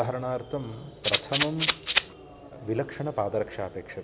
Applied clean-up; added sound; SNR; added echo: none; Rattle (instrument); -4 dB; none.